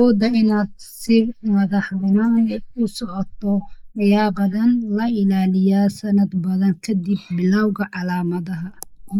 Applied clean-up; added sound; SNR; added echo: neural mask model Resemble Enhance denoiser.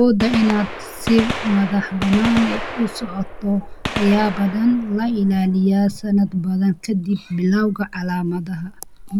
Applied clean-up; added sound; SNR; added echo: none; Gunshot, gunfire; 11 dB; none.